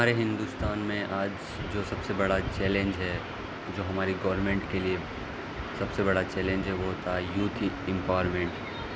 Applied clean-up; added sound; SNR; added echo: none; none; none; none.